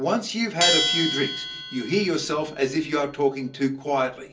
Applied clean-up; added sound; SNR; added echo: none; Bell; 4 dB; reverberation time 0.3 s.